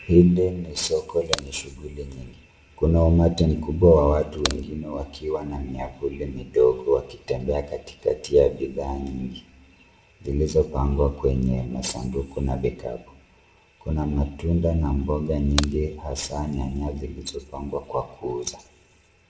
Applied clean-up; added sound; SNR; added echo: none; Crack; 7 dB; reverberation time 0.6 s.